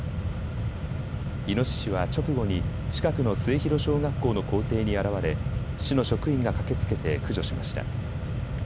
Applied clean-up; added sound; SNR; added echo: none; Mechanisms; 1 dB; none.